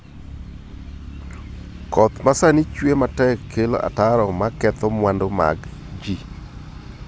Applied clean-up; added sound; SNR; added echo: none; none; none; none.